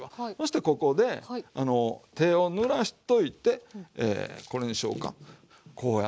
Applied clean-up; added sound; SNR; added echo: none; none; none; none.